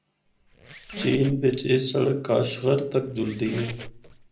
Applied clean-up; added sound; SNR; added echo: none; Squeak; 14 dB; reverberation time 0.5 s.